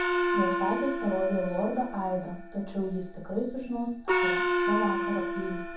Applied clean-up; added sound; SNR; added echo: none; Gong; -1 dB; reverberation time 0.7 s.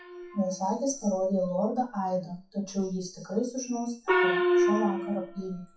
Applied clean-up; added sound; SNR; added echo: classical method WPE with log-MMSE.